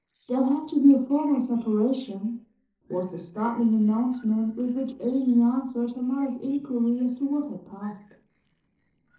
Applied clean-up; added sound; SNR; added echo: neural separator model SepFormer DNS4.